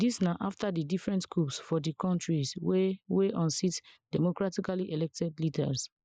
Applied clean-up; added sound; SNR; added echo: neural mask model Resemble Enhance denoiser.